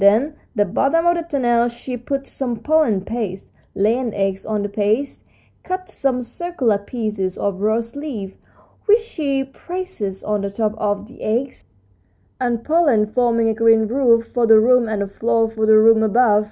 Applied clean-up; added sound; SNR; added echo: none; none; none; none.